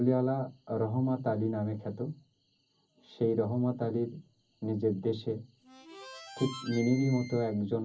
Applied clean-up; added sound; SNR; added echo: none; Harmonica; 15 dB; reverberation time 0.3 s.